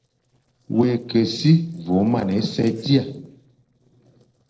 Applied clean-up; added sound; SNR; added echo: neural separator model SepFormer DNS4.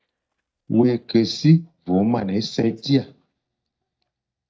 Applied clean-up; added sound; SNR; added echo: neural mask model DeepFilterNet 3.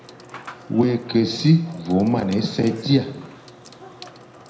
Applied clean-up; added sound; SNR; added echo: none; Sink (filling or washing) / Water tap, faucet / Water; 19 dB; reverberation time 0.7 s.